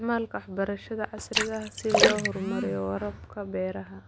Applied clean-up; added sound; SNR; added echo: none; Splash, splatter; -3 dB; none.